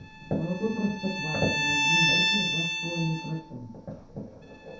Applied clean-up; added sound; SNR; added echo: none; Bowed string instrument; -2 dB; reverberation time 0.7 s.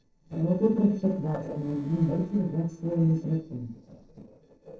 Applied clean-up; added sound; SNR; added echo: neural separator model SepFormer DNS4.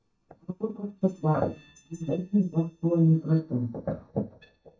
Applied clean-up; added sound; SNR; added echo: neural mask model DeepFilterNet 3.